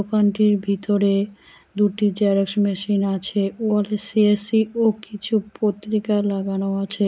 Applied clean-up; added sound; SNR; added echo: none; none; none; none.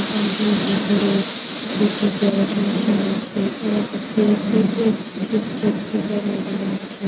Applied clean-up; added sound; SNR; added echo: neural mask model RNNoise.